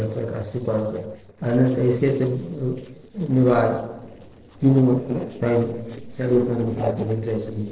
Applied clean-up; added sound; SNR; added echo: neural separator model SepFormer DNS4.